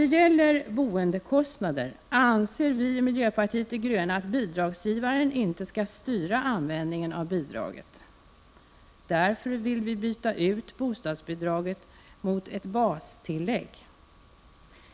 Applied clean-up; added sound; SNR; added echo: none; none; none; none.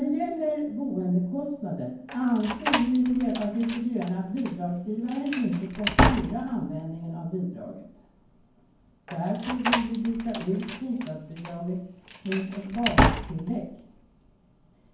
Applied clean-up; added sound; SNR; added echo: none; Slam; 2 dB; reverberation time 0.9 s.